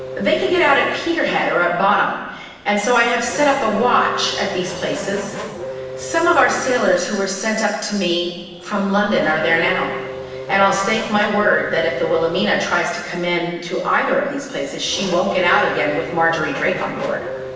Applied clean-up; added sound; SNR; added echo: none; Race car, auto racing / Accelerating, revving, vroom; 12 dB; reverberation time 1.2 s.